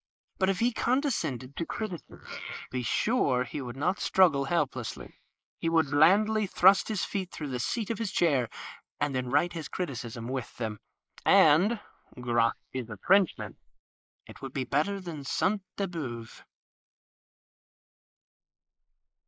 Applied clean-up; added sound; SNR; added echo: neural mask model Resemble Enhance denoiser.